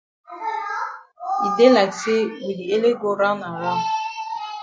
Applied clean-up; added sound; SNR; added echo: none; none; none; none.